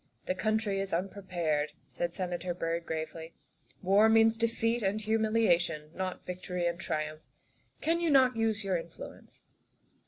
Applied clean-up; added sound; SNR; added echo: none; none; none; none.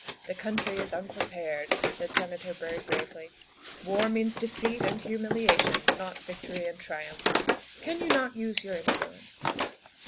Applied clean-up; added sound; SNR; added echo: none; Wood; -1 dB; none.